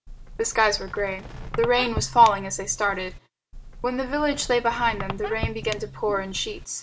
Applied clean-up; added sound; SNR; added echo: none; Squeak; 10 dB; none.